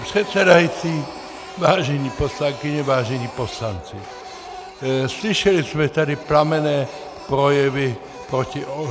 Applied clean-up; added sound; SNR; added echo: none; Printer; 16 dB; none.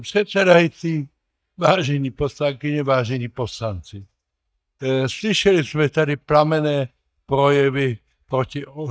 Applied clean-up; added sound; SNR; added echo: neural mask model DeepFilterNet 3.